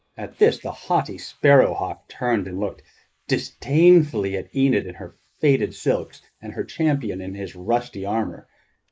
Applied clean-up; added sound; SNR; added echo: neural mask model Resemble Enhance denoiser.